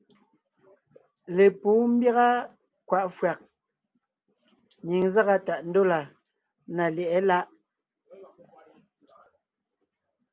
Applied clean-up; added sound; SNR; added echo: none; none; none; none.